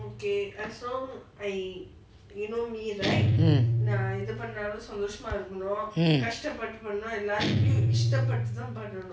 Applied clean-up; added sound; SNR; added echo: none; Guitar; -2 dB; none.